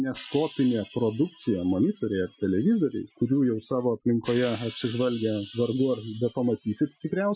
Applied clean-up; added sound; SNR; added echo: classical method Wiener filter.